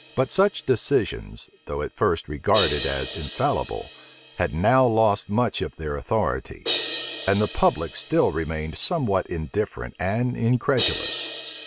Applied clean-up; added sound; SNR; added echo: none; Crash cymbal; 8 dB; none.